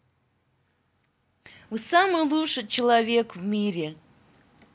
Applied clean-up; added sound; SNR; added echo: none; none; none; none.